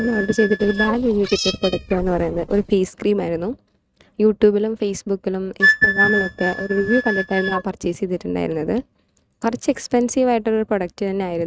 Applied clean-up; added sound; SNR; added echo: neural mask model RNNoise.